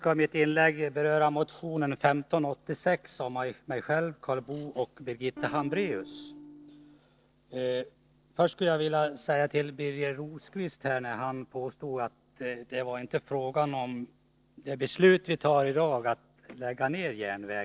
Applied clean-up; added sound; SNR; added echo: neural separator model SepFormer DNS4.